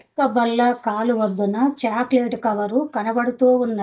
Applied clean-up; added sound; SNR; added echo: neural mask model DeepFilterNet 3.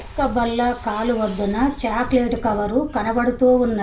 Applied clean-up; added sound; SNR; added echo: none; Bus; 14 dB; reverberation time 0.3 s.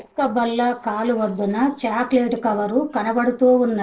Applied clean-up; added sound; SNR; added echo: neural separator model SepFormer DNS4.